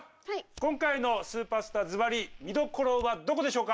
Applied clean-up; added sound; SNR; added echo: none; Fire; 19 dB; none.